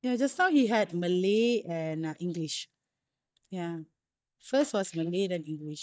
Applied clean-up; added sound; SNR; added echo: neural mask model DeepFilterNet 3.